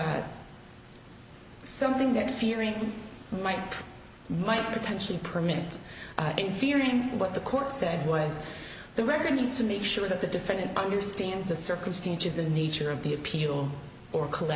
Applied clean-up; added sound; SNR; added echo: none; none; none; none.